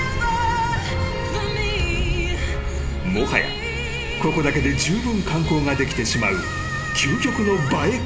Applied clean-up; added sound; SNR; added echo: none; Bird vocalization, bird call, bird song; 10 dB; reverberation time 2.8 s.